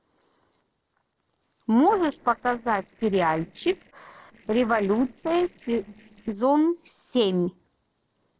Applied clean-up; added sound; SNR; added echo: neural separator model SepFormer DNS4.